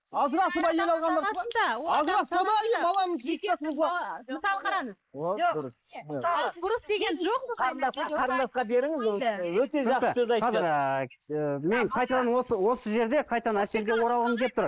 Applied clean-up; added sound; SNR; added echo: neural mask model Resemble Enhance denoiser.